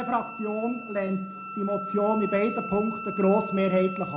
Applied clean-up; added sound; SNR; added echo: none; Wind instrument, woodwind instrument; 10 dB; reverberation time 0.4 s.